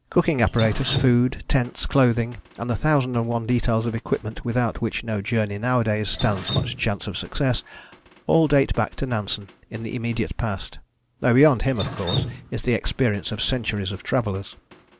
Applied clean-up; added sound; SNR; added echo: none; Drip; 13 dB; none.